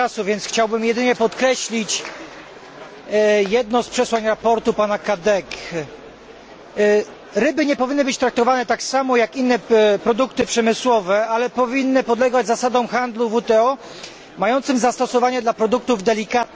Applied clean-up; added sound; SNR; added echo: none; none; none; none.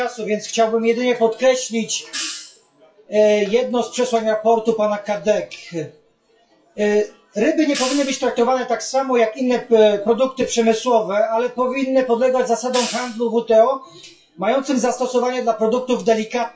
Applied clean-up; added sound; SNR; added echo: classical method WPE with log-MMSE.